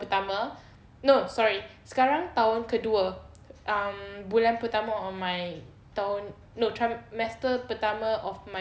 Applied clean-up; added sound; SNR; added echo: none; none; none; none.